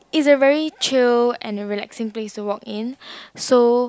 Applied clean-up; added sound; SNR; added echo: none; none; none; none.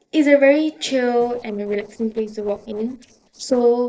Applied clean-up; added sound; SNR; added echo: neural separator model SepFormer DNS4.